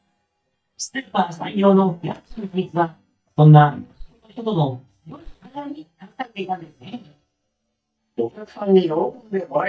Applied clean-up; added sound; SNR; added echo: neural mask model DeepFilterNet 3.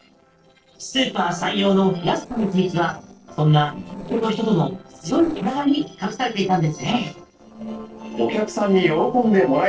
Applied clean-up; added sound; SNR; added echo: neural separator model SepFormer DNS4.